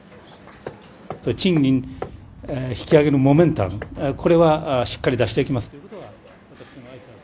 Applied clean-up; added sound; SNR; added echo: none; Hammer; 18 dB; none.